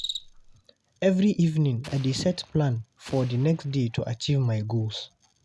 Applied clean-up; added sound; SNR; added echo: none; Explosion + Cricket; 19 dB; none.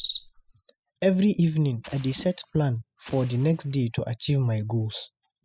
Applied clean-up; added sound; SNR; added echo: classical method spectral subtraction.